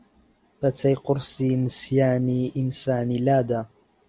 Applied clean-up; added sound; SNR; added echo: none; none; none; none.